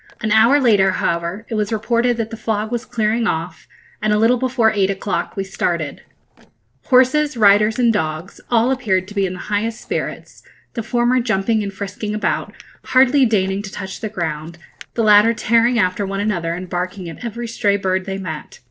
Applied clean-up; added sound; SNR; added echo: neural separator model SepFormer DNS4.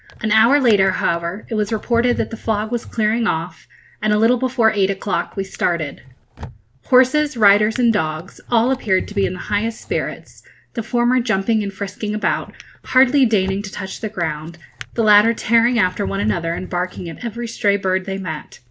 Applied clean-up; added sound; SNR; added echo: none; Drawer open or close; 18 dB; none.